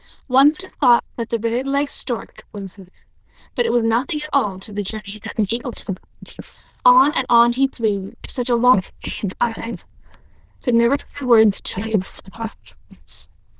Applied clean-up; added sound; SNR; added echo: neural diffusion model UNIVERSE++.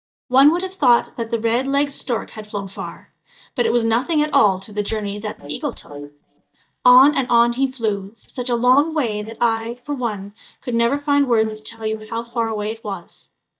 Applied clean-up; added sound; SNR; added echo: neural mask model DeepFilterNet 3.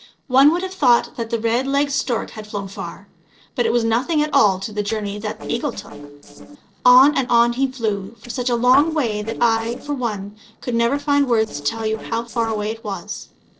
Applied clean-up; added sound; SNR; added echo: neural separator model SepFormer DNS4.